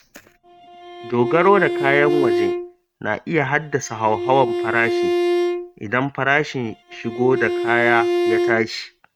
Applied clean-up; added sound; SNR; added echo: neural mask model RNNoise.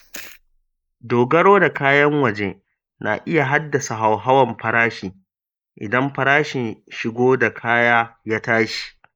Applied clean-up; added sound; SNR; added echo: neural mask model Resemble Enhance denoiser.